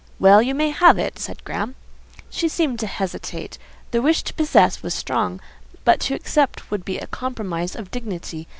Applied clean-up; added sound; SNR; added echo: none; none; none; none.